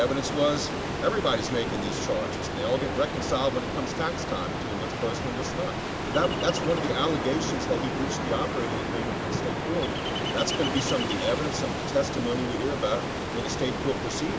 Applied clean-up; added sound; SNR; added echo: none; Ocean; 0 dB; none.